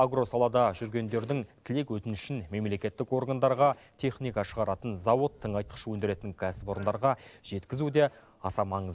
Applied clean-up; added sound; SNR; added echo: none; none; none; none.